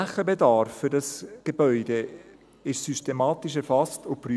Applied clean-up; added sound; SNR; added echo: none; none; none; none.